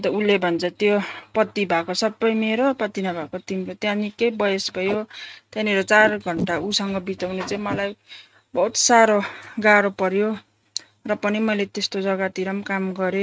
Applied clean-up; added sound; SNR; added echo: neural mask model RNNoise.